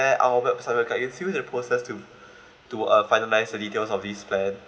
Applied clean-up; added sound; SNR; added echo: none; none; none; none.